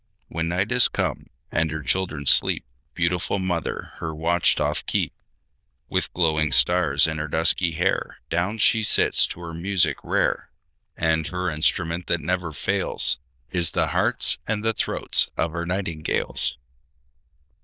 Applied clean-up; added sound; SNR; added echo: neural diffusion model UNIVERSE++.